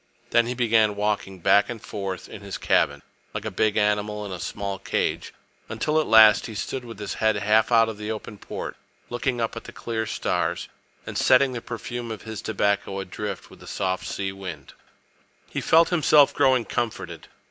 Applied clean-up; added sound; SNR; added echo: none; none; none; none.